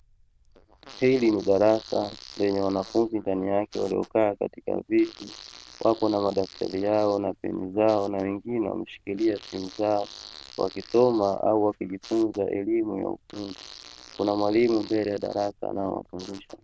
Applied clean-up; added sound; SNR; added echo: neural diffusion model UNIVERSE++.